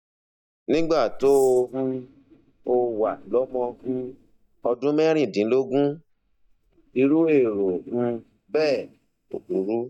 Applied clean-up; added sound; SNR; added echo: neural mask model DeepFilterNet 3.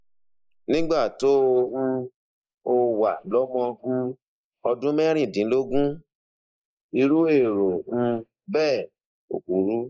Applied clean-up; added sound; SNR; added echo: neural mask model Resemble Enhance denoiser.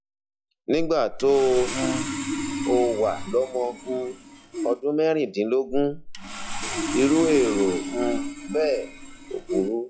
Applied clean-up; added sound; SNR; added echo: classical method log-MMSE.